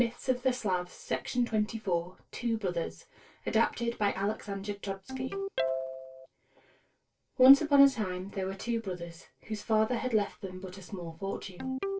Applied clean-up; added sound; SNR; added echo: neural separator model SepFormer DNS4.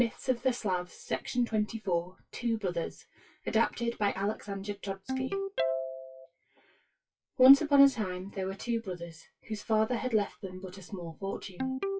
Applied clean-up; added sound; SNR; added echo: classical method WPE with log-MMSE.